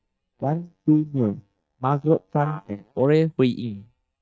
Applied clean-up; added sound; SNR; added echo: neural mask model DeepFilterNet 3.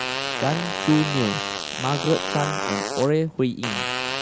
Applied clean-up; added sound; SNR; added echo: none; Fart; 3 dB; none.